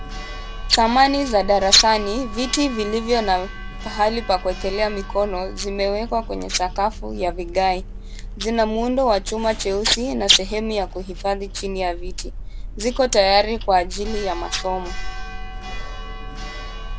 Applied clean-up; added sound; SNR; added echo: none; Church bell; 8 dB; none.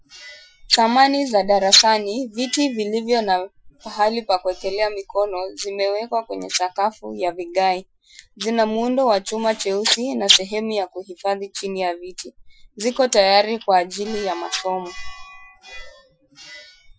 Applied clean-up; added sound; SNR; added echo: classical method Wiener filter.